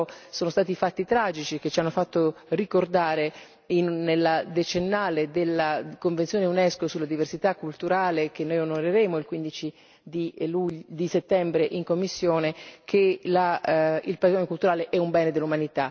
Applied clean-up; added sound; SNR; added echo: none; none; none; none.